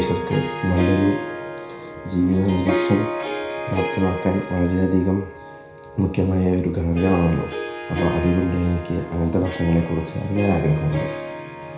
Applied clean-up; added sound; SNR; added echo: none; Harp; 8 dB; reverberation time 0.5 s.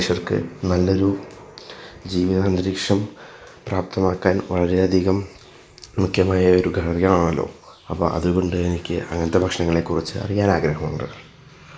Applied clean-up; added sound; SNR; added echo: none; none; none; none.